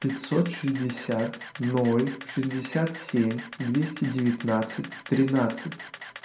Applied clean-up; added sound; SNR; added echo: none; Camera; 15 dB; reverberation time 0.4 s.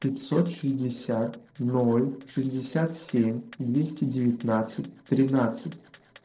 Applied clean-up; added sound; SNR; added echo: neural separator model SepFormer DNS4.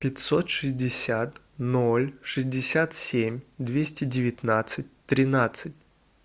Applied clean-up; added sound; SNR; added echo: none; none; none; none.